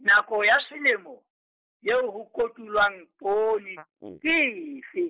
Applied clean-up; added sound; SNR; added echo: neural mask model Resemble Enhance denoiser.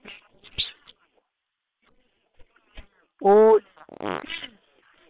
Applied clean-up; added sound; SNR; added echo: neural separator model SepFormer WHAM!.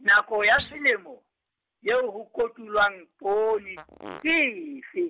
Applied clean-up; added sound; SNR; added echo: none; Fart + Thump, thud; 18 dB; none.